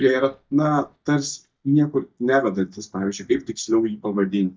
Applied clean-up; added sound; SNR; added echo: neural mask model DeepFilterNet 3.